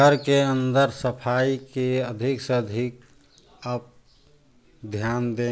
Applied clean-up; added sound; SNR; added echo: none; none; none; none.